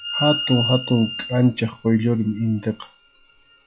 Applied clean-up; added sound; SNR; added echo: classical method log-MMSE.